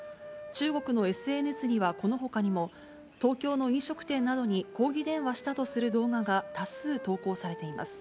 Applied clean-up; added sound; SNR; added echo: none; Wind instrument, woodwind instrument; 15 dB; none.